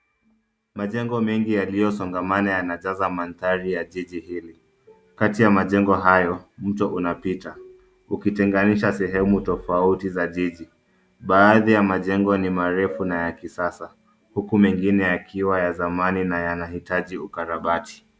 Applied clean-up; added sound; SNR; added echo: none; none; none; none.